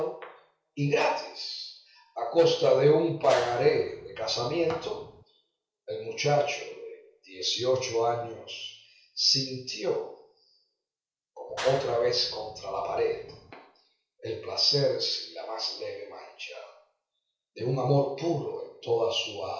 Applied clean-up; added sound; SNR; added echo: neural separator model SepFormer DNS4.